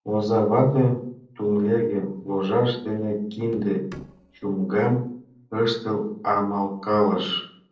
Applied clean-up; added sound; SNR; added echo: neural separator model SepFormer DNS4.